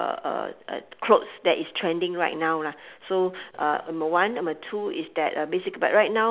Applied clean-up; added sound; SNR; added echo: none; none; none; none.